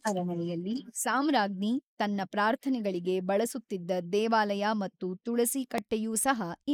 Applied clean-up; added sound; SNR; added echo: neural mask model Resemble Enhance denoiser.